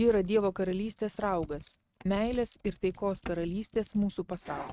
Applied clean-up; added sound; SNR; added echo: neural mask model RNNoise.